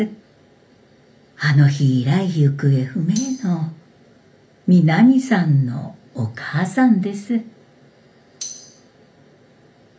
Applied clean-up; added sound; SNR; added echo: none; Tambourine; 16 dB; reverberation time 0.3 s.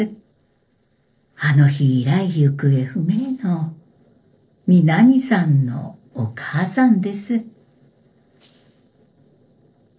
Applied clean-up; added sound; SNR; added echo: neural separator model SepFormer DNS4.